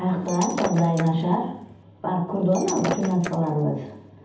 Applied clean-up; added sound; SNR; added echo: none; Shatter; 11 dB; reverberation time 0.8 s.